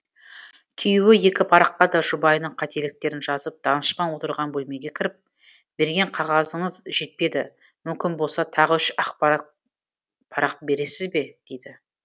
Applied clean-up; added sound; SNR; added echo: none; none; none; none.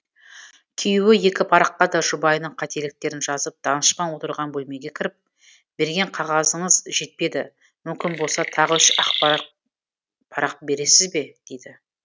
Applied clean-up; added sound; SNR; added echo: neural mask model RNNoise.